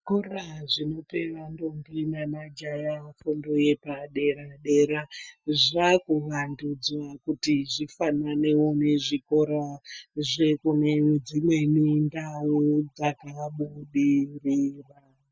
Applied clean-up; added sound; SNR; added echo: neural mask model DeepFilterNet 3.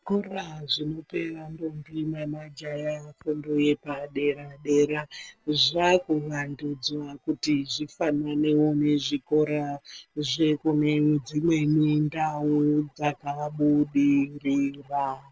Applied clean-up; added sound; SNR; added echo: neural separator model SepFormer DNS4.